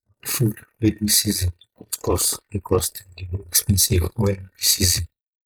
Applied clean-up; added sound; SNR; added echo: neural mask model Resemble Enhance denoiser.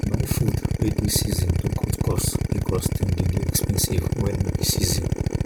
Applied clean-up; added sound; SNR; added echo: none; Drill; -4 dB; none.